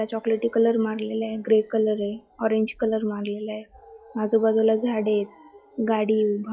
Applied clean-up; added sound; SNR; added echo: classical method log-MMSE.